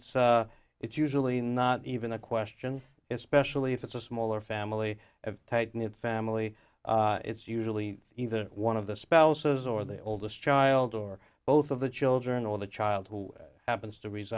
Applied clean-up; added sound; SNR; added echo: none; none; none; none.